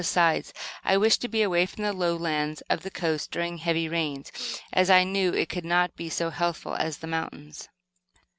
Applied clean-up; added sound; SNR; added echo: none; none; none; none.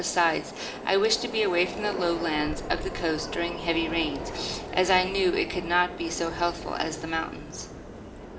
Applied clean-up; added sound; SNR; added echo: none; Subway, metro, underground; 9 dB; reverberation time 2.7 s.